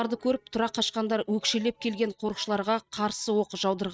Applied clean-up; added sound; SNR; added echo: neural mask model RNNoise.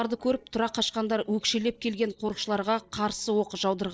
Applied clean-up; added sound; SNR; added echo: neural separator model SepFormer DNS4.